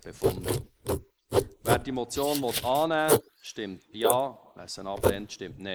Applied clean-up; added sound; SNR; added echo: neural mask model Resemble Enhance denoiser.